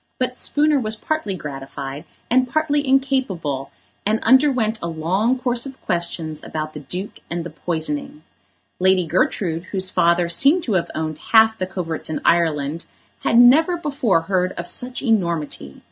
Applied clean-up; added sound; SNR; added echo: none; none; none; none.